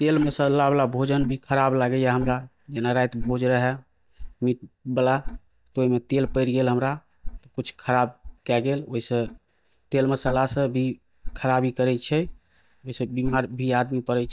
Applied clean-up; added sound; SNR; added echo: neural mask model DeepFilterNet 3.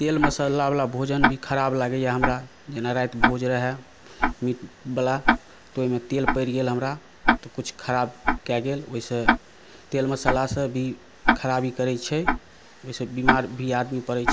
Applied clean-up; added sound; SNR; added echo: none; Tick-tock; 2 dB; none.